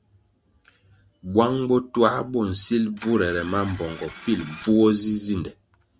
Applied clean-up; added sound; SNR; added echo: none; Engine starting; 18 dB; none.